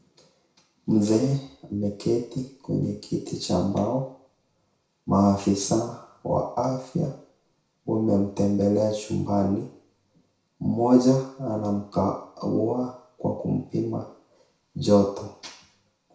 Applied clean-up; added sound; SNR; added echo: none; none; none; reverberation time 0.6 s.